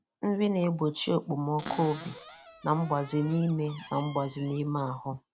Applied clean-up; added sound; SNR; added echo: none; Cupboard open or close; 16 dB; none.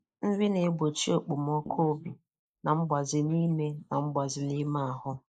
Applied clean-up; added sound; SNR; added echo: neural mask model Resemble Enhance denoiser.